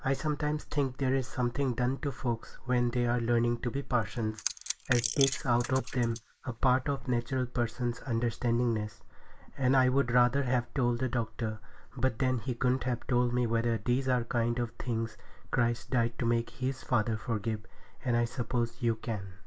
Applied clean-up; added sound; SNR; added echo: neural mask model Resemble Enhance denoiser.